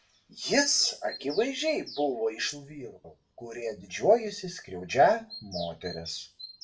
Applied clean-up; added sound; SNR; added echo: none; Bird vocalization, bird call, bird song; 18 dB; reverberation time 0.2 s.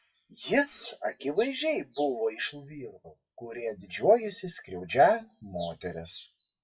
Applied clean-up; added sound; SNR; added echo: classical method WPE with log-MMSE.